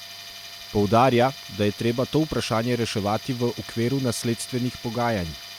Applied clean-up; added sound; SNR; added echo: none; Tools; 15 dB; none.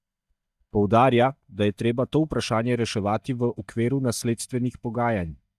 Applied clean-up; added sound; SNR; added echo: neural mask model DeepFilterNet 3.